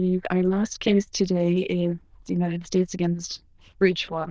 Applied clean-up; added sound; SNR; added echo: neural diffusion model UNIVERSE++.